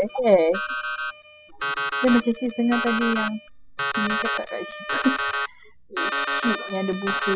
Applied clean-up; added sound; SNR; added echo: classical method spectral subtraction.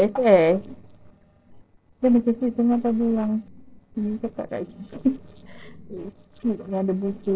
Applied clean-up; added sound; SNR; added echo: neural separator model SepFormer DNS4.